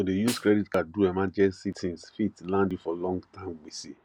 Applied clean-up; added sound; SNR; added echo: none; Snare drum; 14 dB; none.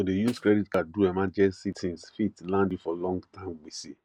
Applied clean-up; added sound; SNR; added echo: neural mask model RNNoise.